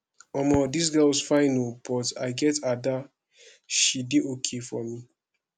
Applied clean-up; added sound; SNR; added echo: none; Crackle; 15 dB; none.